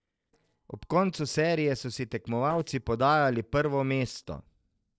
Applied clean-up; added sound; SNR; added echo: neural separator model SepFormer DNS4.